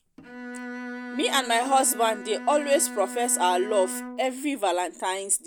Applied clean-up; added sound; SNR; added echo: none; Bowed string instrument; 12 dB; none.